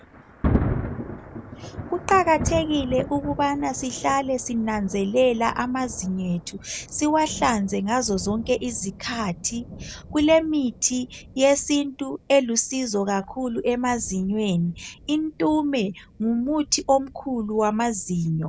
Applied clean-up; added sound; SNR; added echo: none; Thunder; 11 dB; none.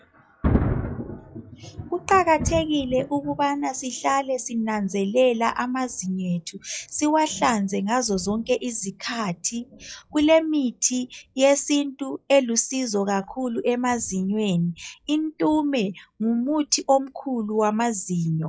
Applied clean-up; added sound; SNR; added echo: classical method log-MMSE.